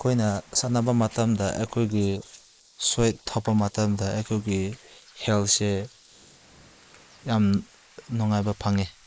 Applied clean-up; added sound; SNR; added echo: neural mask model Resemble Enhance denoiser.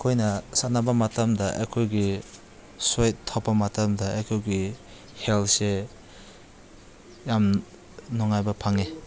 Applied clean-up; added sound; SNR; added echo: none; none; none; none.